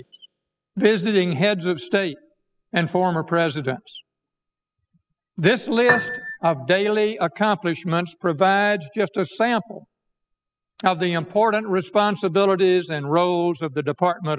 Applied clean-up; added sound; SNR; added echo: classical method spectral subtraction.